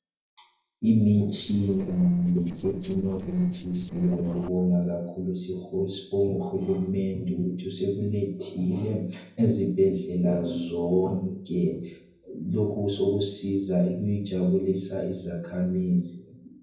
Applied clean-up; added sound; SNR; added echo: neural separator model SepFormer DNS4.